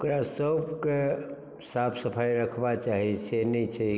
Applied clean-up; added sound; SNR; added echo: none; none; none; none.